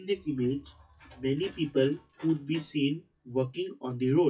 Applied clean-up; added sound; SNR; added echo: classical method WPE with log-MMSE.